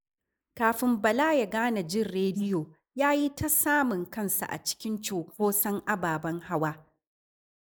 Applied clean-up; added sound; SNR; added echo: neural mask model Resemble Enhance denoiser.